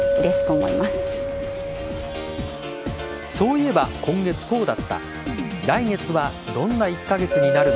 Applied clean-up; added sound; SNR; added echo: none; Chink, clink; 3 dB; none.